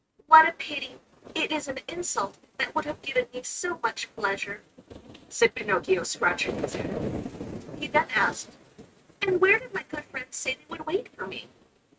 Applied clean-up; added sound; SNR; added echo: neural mask model RNNoise.